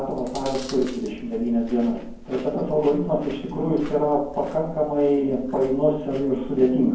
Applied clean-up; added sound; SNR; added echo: none; Chewing, mastication; 16 dB; reverberation time 0.9 s.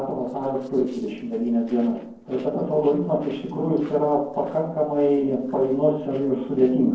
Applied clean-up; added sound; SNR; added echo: neural separator model SepFormer DNS4.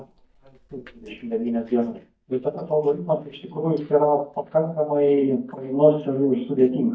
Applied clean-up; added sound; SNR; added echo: neural mask model DeepFilterNet 3.